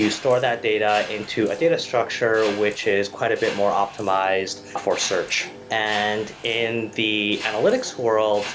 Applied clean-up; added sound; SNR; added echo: none; Mechanisms; 15 dB; none.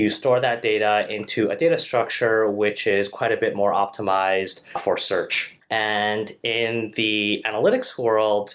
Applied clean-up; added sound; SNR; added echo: none; none; none; none.